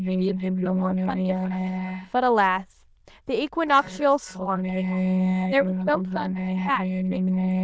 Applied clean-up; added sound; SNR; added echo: neural diffusion model UNIVERSE++.